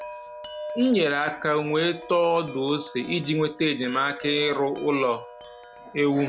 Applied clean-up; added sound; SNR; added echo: none; Wind chime; 15 dB; none.